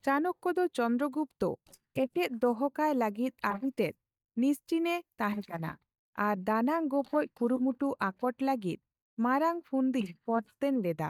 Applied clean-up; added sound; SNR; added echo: neural mask model DeepFilterNet 3.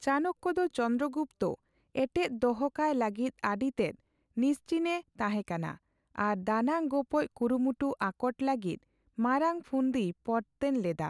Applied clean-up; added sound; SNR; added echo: none; none; none; none.